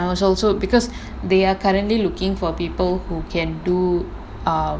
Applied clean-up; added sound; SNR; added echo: none; none; none; none.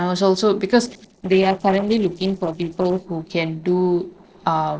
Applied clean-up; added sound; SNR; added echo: neural separator model SepFormer DNS4.